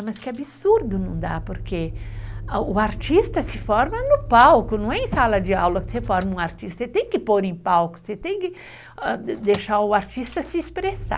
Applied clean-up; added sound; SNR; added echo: none; Motor vehicle (road); 12 dB; none.